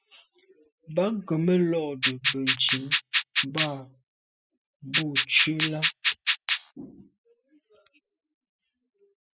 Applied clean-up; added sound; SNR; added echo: classical method spectral subtraction.